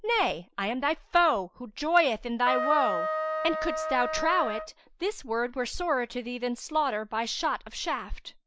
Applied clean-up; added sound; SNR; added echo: none; Trumpet; 3 dB; none.